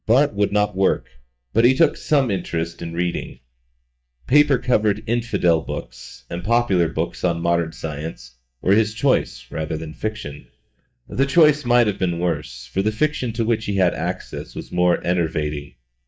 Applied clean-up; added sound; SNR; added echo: neural mask model DeepFilterNet 3.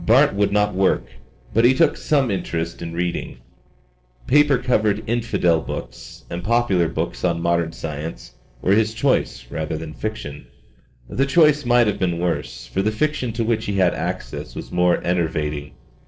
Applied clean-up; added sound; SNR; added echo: neural separator model SepFormer DNS4.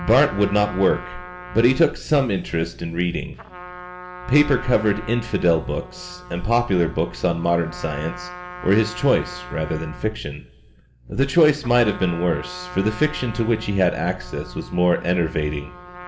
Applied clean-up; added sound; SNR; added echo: none; Trumpet; 17 dB; reverberation time 1.9 s.